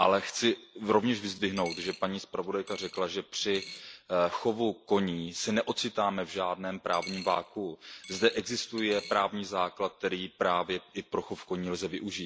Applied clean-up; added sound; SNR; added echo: none; Coin (dropping); 16 dB; none.